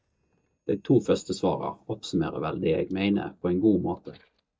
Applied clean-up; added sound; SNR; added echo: neural mask model DeepFilterNet 3.